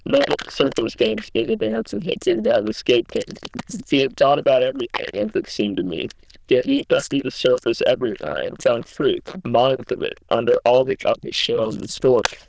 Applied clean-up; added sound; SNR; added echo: neural diffusion model UNIVERSE++.